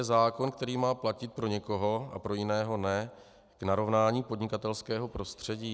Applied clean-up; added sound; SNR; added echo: none; none; none; none.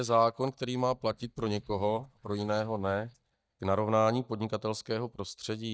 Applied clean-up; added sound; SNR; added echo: neural mask model DeepFilterNet 3.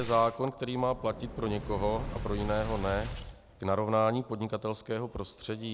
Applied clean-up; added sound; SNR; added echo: none; Boom; 10 dB; none.